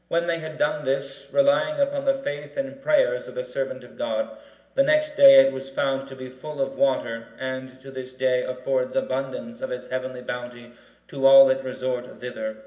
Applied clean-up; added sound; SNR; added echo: none; none; none; reverberation time 0.8 s.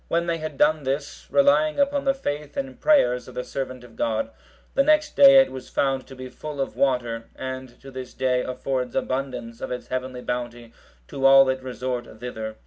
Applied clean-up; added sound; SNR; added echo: none; none; none; none.